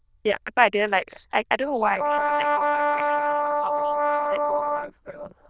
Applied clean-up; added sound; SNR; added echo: neural diffusion model UNIVERSE++.